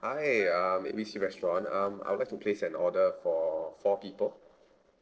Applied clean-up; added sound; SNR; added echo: neural separator model SepFormer DNS4.